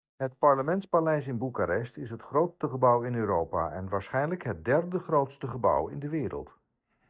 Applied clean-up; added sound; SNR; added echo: neural mask model DeepFilterNet 3.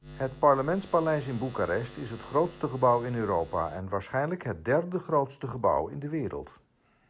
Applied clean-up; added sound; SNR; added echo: none; Buzz; 18 dB; none.